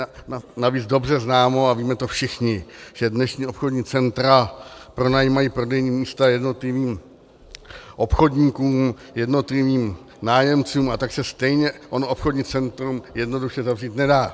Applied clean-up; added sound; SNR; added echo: none; none; none; none.